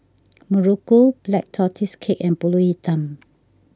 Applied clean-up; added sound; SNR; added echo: none; none; none; none.